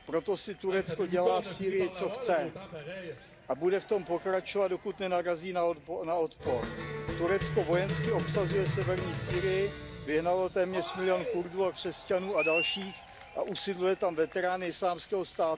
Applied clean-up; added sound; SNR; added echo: none; Cheering; 7 dB; none.